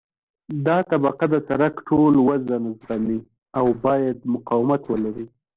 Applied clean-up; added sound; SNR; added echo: neural separator model SepFormer DNS4.